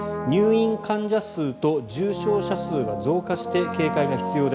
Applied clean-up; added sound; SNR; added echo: none; Brass instrument; 6 dB; none.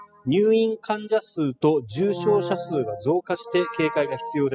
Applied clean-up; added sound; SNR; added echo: classical method spectral subtraction.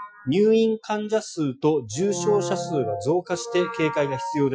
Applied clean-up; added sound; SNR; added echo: classical method Wiener filter.